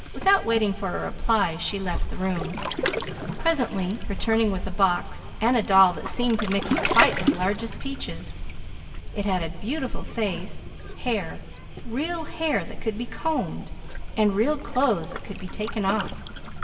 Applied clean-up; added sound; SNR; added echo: none; Waves, surf; 5 dB; reverberation time 2.3 s.